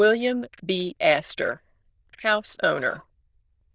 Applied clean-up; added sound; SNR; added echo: neural diffusion model UNIVERSE++.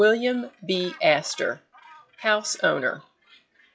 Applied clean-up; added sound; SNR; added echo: classical method log-MMSE.